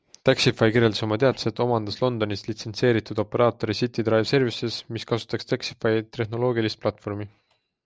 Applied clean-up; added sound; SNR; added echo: none; none; none; none.